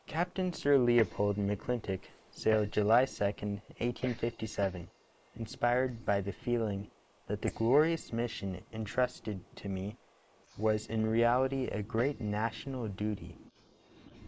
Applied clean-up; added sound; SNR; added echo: neural mask model Resemble Enhance denoiser.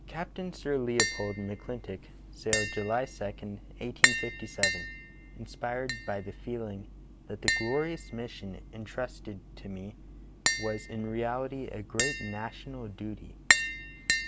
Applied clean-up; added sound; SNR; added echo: none; Tap; -2 dB; none.